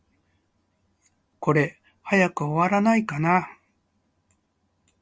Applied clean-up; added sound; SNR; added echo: none; none; none; none.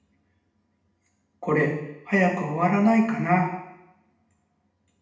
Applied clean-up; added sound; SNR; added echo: none; none; none; reverberation time 0.8 s.